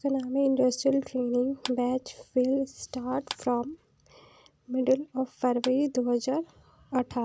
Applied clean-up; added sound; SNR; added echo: none; Clapping; 17 dB; none.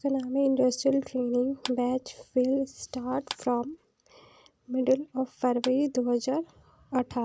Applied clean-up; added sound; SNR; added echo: neural mask model Resemble Enhance denoiser.